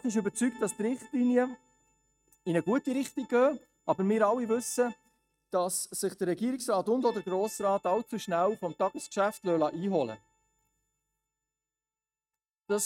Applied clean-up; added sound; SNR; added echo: neural mask model RNNoise.